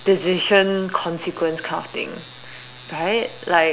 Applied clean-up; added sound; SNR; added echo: none; none; none; none.